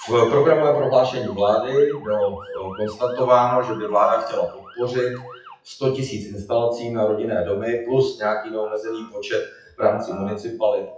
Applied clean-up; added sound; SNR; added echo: classical method WPE with log-MMSE.